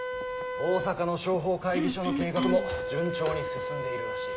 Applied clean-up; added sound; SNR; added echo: none; Wind instrument, woodwind instrument + Cough; 2 dB; none.